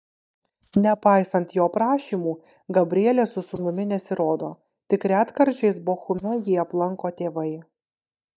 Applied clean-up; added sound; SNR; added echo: neural mask model DeepFilterNet 3.